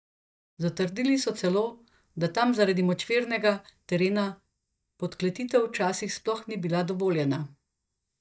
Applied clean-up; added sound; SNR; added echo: neural mask model DeepFilterNet 3.